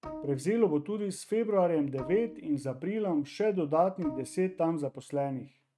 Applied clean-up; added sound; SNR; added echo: neural mask model RNNoise.